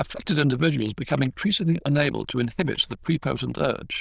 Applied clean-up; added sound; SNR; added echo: neural diffusion model UNIVERSE++.